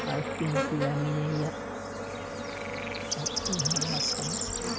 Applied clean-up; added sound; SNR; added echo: none; Bird / Insect; -2 dB; none.